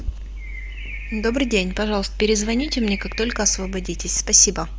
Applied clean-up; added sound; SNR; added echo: none; Bird; 18 dB; none.